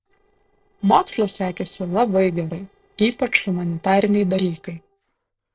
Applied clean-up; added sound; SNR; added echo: neural separator model SepFormer DNS4.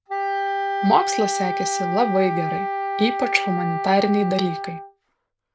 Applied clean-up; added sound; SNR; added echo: none; Wind instrument, woodwind instrument; 2 dB; none.